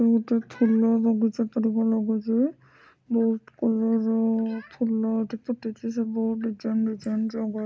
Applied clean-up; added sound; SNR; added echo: none; none; none; none.